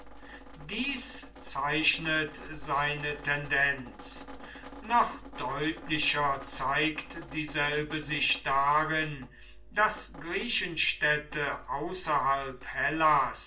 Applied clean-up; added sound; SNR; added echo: none; Drip; 19 dB; reverberation time 0.3 s.